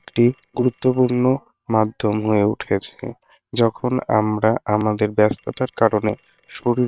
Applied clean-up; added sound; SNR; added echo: neural separator model SepFormer WHAM!.